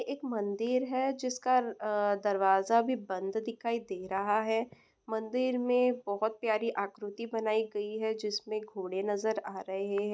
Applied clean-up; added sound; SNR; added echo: none; none; none; none.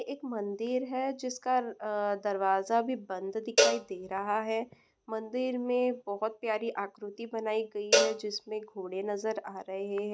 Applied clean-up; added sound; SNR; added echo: none; Cowbell; 0 dB; none.